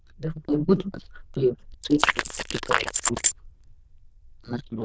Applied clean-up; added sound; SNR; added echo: neural diffusion model UNIVERSE++.